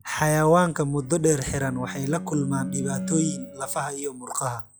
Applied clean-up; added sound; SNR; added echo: classical method log-MMSE.